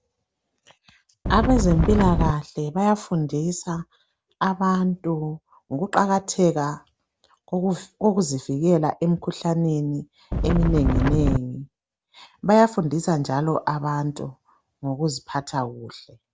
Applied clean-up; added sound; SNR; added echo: none; Wind; -2 dB; none.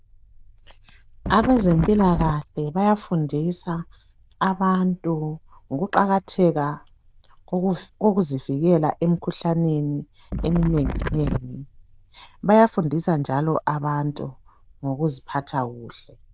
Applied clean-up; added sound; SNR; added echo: neural diffusion model UNIVERSE++.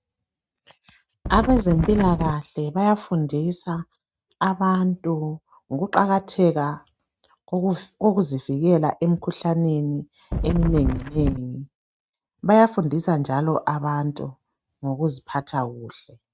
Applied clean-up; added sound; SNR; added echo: neural mask model RNNoise.